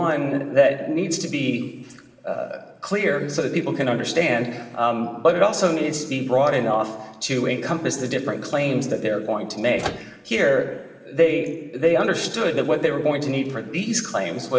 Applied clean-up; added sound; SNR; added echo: none; Microwave oven; 12 dB; reverberation time 1.1 s.